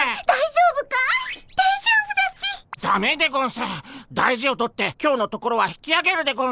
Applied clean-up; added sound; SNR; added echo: none; none; none; none.